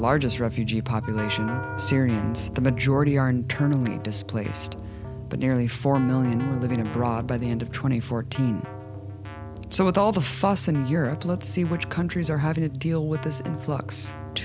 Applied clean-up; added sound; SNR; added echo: none; Wind instrument, woodwind instrument; 15 dB; none.